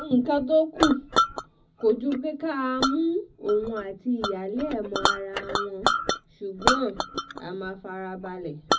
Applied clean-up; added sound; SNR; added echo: none; Chink, clink; 2 dB; reverberation time 0.4 s.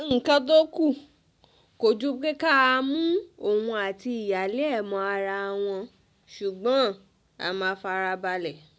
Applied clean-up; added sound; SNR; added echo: none; none; none; none.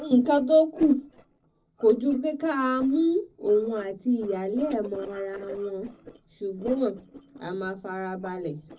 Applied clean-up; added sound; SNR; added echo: neural separator model SepFormer DNS4.